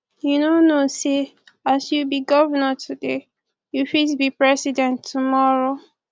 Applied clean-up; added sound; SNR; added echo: none; none; none; none.